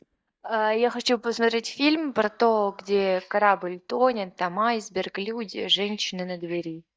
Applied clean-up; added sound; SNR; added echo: neural mask model DeepFilterNet 3.